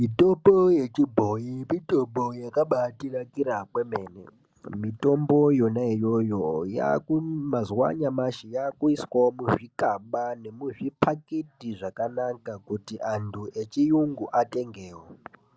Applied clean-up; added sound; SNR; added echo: none; none; none; none.